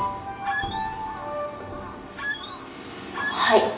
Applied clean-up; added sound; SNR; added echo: none; Squeak; 6 dB; reverberation time 0.8 s.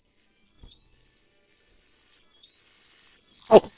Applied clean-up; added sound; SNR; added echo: neural separator model SepFormer WHAMR!.